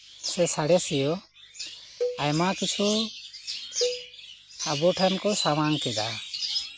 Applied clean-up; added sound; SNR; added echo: none; Cowbell; 9 dB; none.